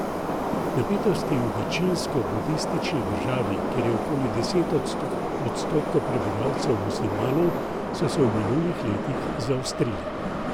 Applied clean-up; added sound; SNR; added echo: none; Subway, metro, underground; 0 dB; none.